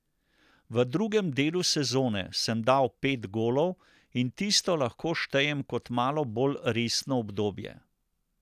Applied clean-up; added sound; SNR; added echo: none; none; none; none.